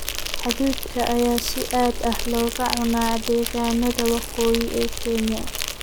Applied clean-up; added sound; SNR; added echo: none; Insect; 5 dB; none.